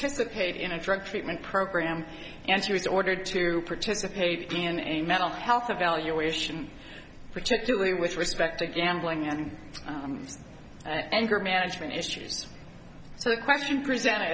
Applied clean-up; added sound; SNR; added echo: none; none; none; none.